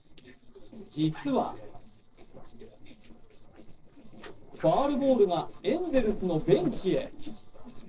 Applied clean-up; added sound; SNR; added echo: neural separator model SepFormer DNS4.